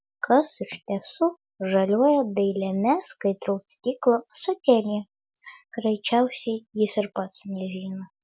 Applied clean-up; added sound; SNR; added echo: none; none; none; none.